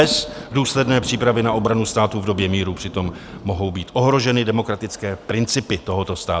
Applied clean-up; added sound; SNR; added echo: none; Thunder; 16 dB; none.